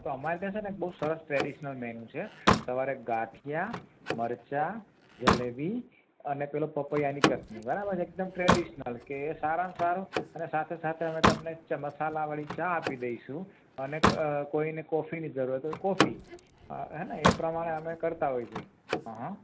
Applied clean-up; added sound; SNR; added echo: none; Slam; 1 dB; none.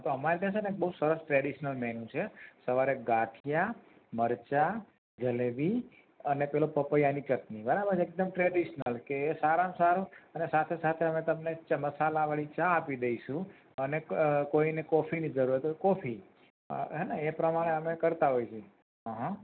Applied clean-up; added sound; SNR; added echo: none; none; none; none.